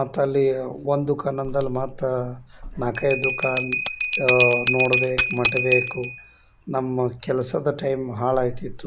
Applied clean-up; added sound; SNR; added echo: none; Bell; 4 dB; none.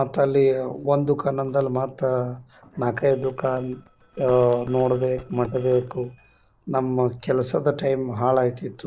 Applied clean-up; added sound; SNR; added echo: neural separator model SepFormer DNS4.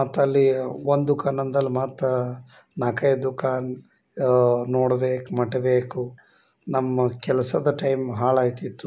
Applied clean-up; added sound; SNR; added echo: none; none; none; none.